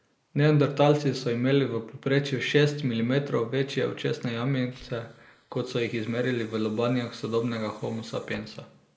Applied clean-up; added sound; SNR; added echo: neural mask model Resemble Enhance denoiser.